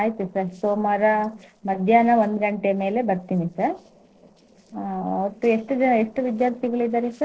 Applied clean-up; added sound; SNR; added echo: neural separator model SepFormer DNS4.